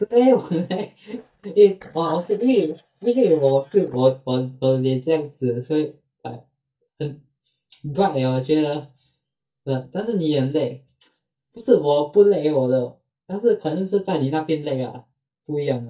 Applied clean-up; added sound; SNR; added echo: neural mask model DeepFilterNet 3.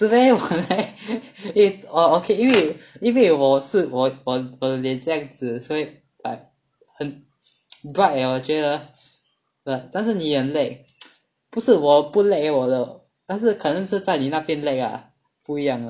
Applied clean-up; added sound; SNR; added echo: none; none; none; none.